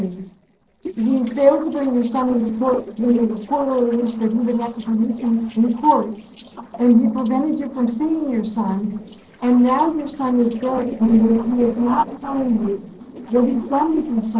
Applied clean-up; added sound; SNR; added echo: neural separator model SepFormer DNS4.